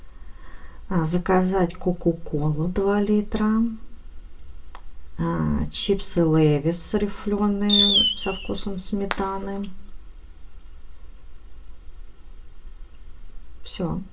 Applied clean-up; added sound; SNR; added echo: none; Fireworks; 0 dB; reverberation time 0.2 s.